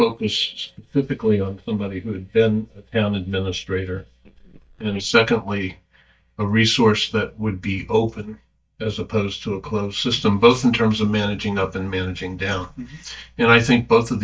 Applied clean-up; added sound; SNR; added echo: neural mask model DeepFilterNet 3.